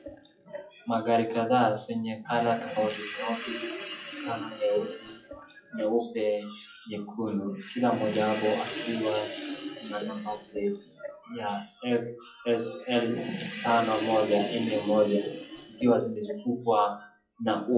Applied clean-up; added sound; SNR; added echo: classical method WPE with log-MMSE.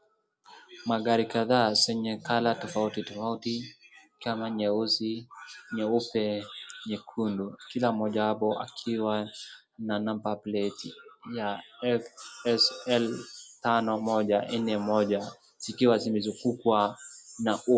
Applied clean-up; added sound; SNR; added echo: none; none; none; none.